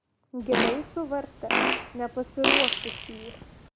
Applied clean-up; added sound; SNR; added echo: none; Fart; -4 dB; none.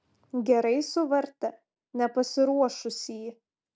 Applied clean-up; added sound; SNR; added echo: none; none; none; none.